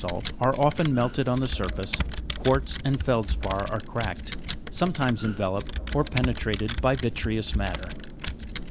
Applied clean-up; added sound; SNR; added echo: none; Computer keyboard; 5 dB; none.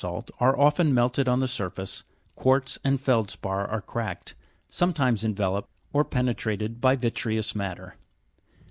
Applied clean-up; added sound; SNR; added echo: none; none; none; none.